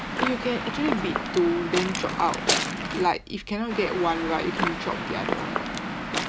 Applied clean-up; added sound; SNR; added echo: none; Waves, surf / Wind; 2 dB; none.